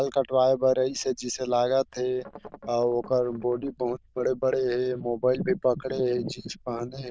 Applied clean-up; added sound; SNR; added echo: neural diffusion model UNIVERSE++.